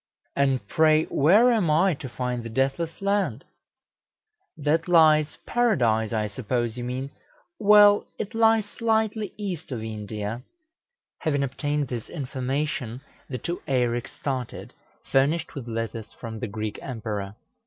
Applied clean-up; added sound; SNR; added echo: none; none; none; none.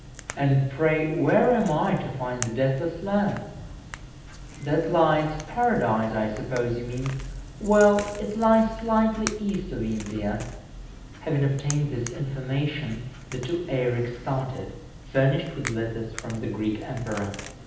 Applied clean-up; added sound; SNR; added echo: none; Crack / Crackle; 14 dB; reverberation time 0.8 s.